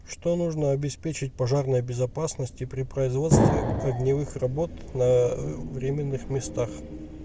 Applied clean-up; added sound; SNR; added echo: none; Explosion; -1 dB; none.